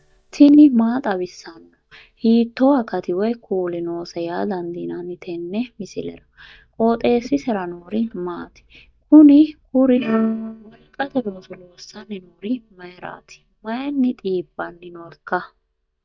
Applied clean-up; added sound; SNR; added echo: neural mask model DeepFilterNet 3.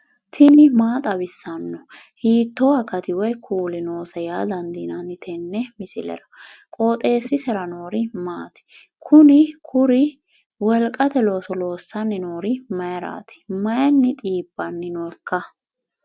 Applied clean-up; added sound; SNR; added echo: none; none; none; none.